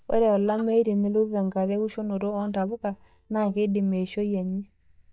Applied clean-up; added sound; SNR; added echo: neural mask model DeepFilterNet 3.